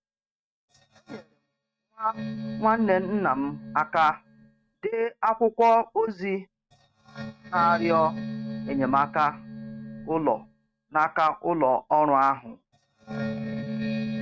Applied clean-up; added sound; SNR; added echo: neural mask model RNNoise.